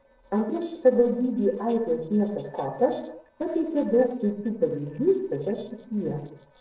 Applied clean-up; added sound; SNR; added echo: neural separator model SepFormer DNS4.